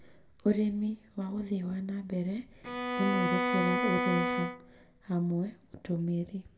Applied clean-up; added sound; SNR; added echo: none; Bowed string instrument; 0 dB; reverberation time 0.6 s.